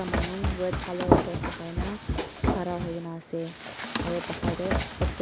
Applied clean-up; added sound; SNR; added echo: none; Run; -5 dB; none.